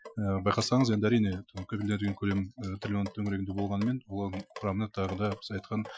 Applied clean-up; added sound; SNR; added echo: classical method Wiener filter.